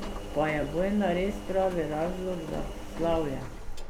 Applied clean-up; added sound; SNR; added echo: none; Engine; 6 dB; none.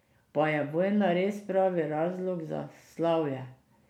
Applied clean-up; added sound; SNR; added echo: none; none; none; none.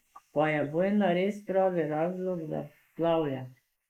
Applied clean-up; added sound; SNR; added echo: neural mask model Resemble Enhance denoiser.